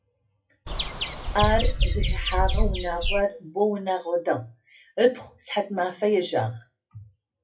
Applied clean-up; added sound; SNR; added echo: classical method WPE with log-MMSE.